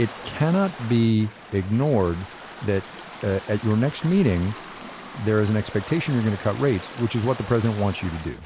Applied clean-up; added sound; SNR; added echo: none; Stream / Ocean; 16 dB; none.